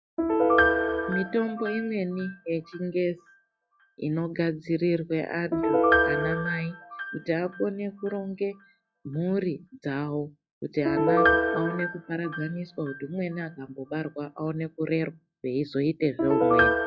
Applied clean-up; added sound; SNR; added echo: classical method log-MMSE.